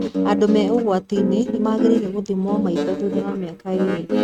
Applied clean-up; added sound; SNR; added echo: neural mask model RNNoise.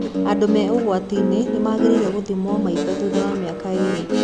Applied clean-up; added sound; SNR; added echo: none; Guitar; 1 dB; none.